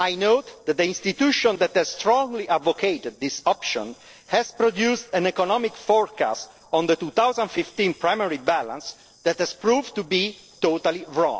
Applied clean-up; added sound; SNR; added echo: neural separator model SepFormer DNS4.